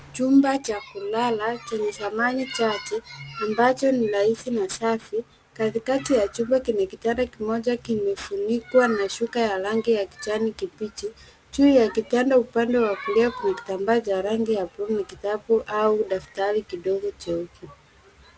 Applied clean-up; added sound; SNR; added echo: none; none; none; none.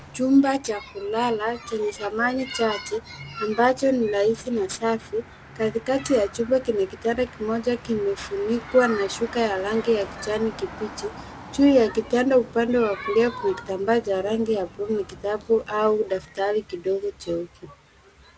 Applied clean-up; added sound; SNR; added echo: none; Motor vehicle (road); 20 dB; none.